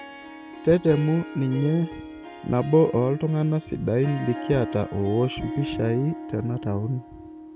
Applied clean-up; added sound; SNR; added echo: none; Harp; 12 dB; none.